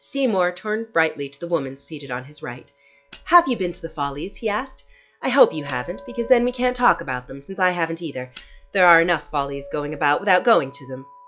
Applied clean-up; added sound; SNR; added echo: classical method log-MMSE.